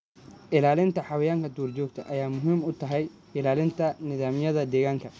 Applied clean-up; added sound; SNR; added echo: none; none; none; none.